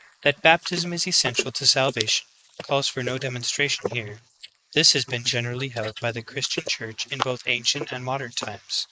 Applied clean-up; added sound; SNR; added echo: neural mask model Resemble Enhance denoiser.